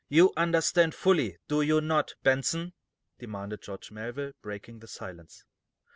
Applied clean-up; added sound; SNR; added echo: none; none; none; none.